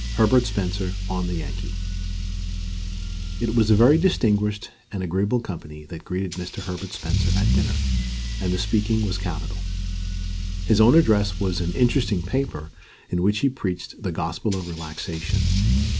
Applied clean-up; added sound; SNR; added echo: none; Engine starting / Accelerating, revving, vroom / Car; 2 dB; none.